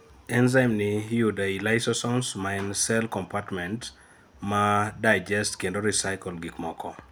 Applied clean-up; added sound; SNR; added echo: none; none; none; none.